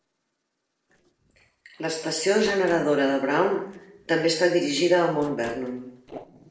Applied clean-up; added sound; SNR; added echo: neural separator model SepFormer DNS4.